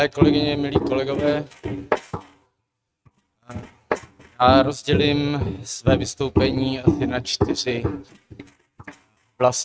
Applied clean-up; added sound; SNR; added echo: neural mask model RNNoise.